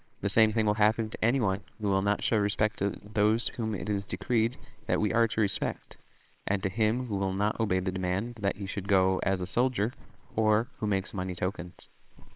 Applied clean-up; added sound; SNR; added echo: neural separator model SepFormer WHAMR!.